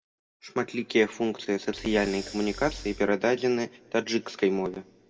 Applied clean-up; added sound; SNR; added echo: none; Breathing; 14 dB; reverberation time 1.9 s.